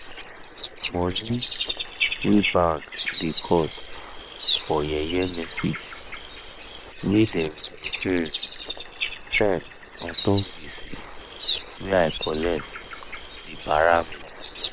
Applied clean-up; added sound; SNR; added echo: neural separator model SepFormer WHAM!.